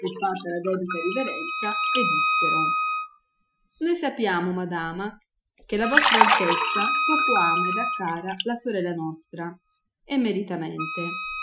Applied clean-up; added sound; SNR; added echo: classical method Wiener filter.